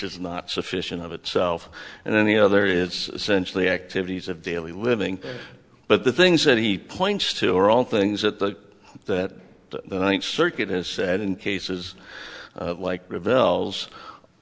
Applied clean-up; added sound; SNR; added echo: none; none; none; none.